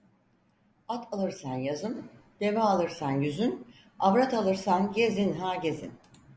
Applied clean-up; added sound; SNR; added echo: none; none; none; none.